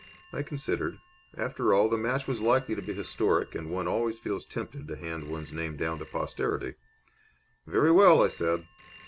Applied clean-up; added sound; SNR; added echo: none; Telephone; 19 dB; none.